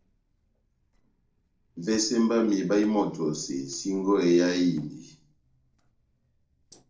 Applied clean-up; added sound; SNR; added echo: neural separator model SepFormer DNS4.